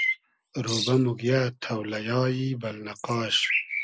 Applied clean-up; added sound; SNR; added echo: neural mask model Resemble Enhance denoiser.